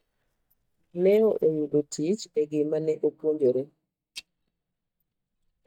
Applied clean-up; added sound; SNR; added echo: neural mask model DeepFilterNet 3.